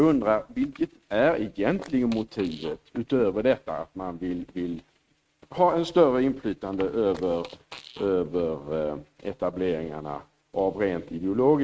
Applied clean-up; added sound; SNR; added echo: neural mask model RNNoise.